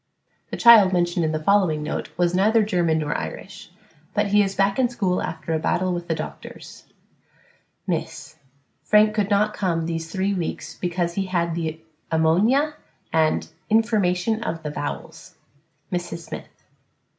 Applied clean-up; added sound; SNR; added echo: none; none; none; none.